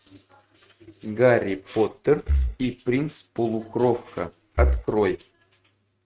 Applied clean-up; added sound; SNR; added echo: neural mask model RNNoise.